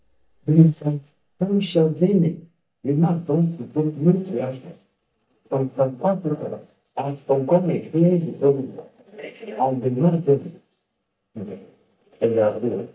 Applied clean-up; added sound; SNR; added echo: neural mask model DeepFilterNet 3.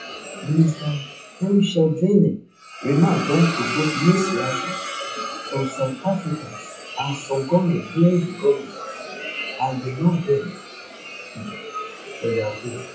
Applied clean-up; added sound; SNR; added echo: classical method WPE with log-MMSE.